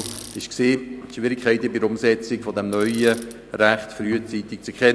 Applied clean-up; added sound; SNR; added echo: none; Bicycle; 17 dB; none.